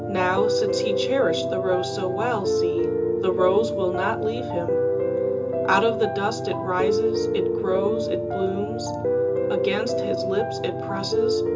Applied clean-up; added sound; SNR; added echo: none; Piano; -2 dB; reverberation time 0.2 s.